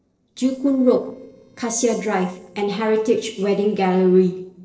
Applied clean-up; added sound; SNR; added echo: neural separator model SepFormer DNS4.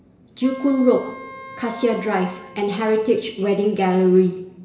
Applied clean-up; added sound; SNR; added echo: none; Wind instrument, woodwind instrument; 18 dB; reverberation time 1.1 s.